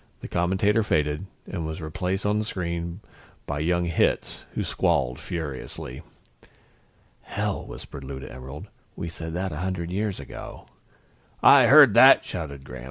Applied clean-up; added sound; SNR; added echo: none; none; none; none.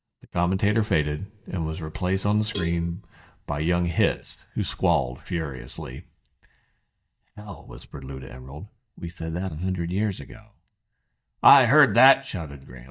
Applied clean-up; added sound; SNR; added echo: neural mask model DeepFilterNet 3.